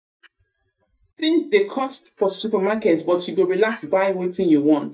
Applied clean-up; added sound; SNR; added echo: neural mask model DeepFilterNet 3.